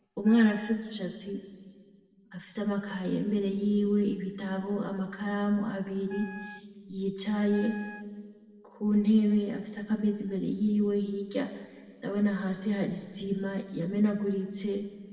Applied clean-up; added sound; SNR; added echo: none; Wind instrument, woodwind instrument; 18 dB; reverberation time 1.6 s.